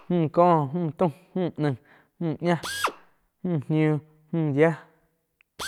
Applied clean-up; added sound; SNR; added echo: none; Drill; 15 dB; none.